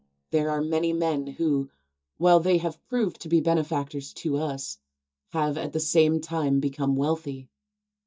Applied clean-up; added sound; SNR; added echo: neural mask model DeepFilterNet 3.